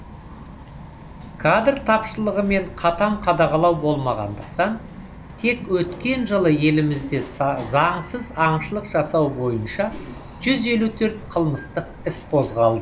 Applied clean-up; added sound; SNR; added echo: none; Bird vocalization, bird call, bird song; 15 dB; none.